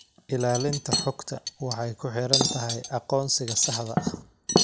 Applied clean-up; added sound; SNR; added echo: none; Cutlery, silverware; 1 dB; none.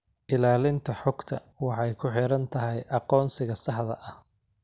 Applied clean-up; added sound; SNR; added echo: none; none; none; none.